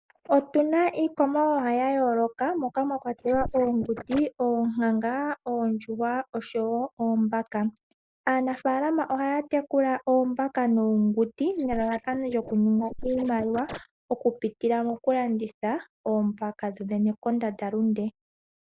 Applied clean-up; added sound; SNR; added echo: neural mask model Resemble Enhance denoiser.